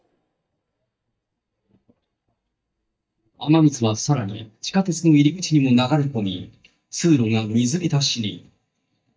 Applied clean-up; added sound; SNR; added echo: neural mask model DeepFilterNet 3.